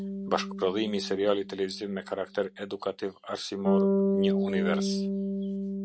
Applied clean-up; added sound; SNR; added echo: none; Bass guitar; -2 dB; none.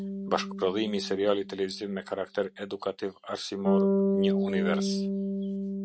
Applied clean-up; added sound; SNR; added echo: neural mask model RNNoise.